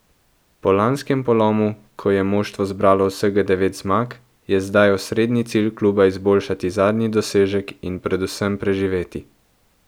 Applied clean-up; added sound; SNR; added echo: none; none; none; none.